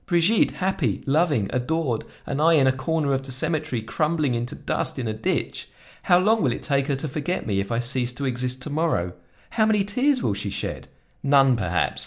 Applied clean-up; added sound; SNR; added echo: none; none; none; none.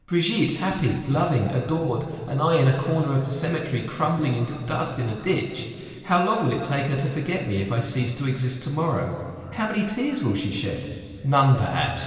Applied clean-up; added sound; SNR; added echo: none; none; none; reverberation time 2.6 s.